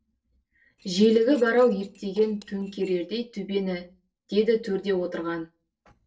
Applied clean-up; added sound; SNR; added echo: neural separator model SepFormer DNS4.